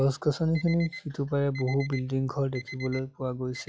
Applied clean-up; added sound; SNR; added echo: classical method log-MMSE.